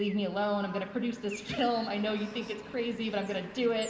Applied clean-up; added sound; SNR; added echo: none; Traffic noise, roadway noise / Bird; 17 dB; reverberation time 2.9 s.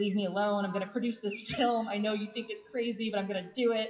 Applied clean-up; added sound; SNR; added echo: classical method WPE with log-MMSE.